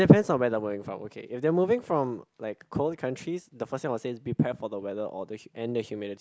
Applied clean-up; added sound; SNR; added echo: none; none; none; none.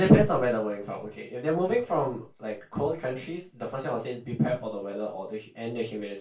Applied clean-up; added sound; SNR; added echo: none; none; none; reverberation time 0.2 s.